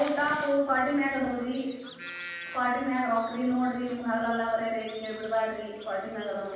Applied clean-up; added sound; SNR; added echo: none; Bird vocalization, bird call, bird song; 16 dB; reverberation time 1.2 s.